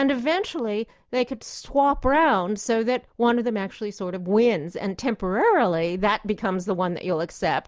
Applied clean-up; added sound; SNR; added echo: none; none; none; none.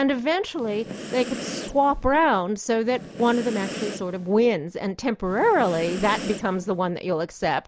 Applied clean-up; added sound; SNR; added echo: none; Breathing; 12 dB; none.